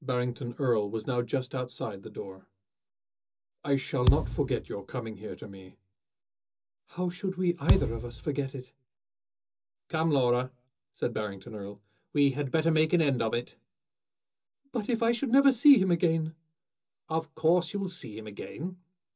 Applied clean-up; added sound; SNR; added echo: none; Thump, thud; -1 dB; reverberation time 0.2 s.